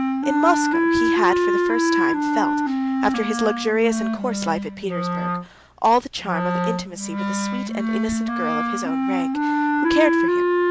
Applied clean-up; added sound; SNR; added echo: none; Wind instrument, woodwind instrument; -4 dB; none.